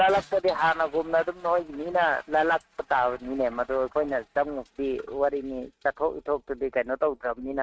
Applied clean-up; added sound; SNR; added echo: neural mask model RNNoise.